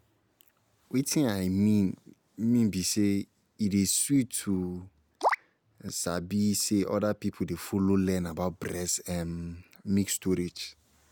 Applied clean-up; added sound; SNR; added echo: none; none; none; none.